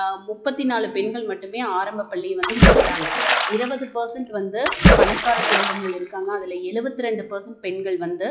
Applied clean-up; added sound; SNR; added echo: classical method log-MMSE.